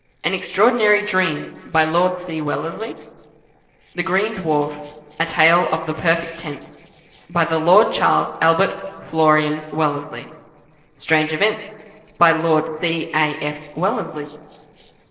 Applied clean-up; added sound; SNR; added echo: neural separator model SepFormer DNS4.